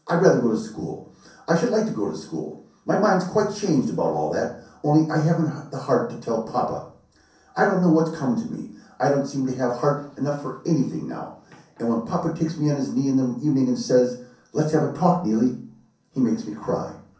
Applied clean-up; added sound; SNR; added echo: none; none; none; reverberation time 0.6 s.